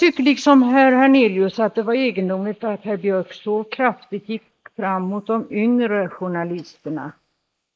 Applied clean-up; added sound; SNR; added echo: neural mask model Resemble Enhance denoiser.